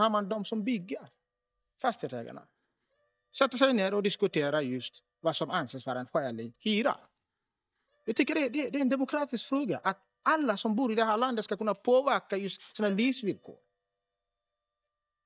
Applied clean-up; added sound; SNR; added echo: neural mask model DeepFilterNet 3.